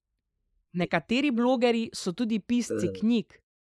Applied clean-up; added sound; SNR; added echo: neural mask model Resemble Enhance denoiser.